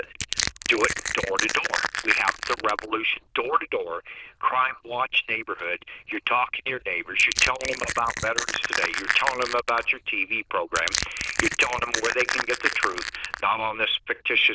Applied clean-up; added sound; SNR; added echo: neural diffusion model UNIVERSE++.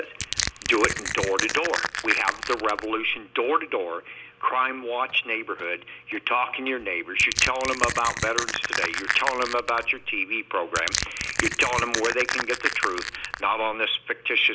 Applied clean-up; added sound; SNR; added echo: none; Crushing; 3 dB; none.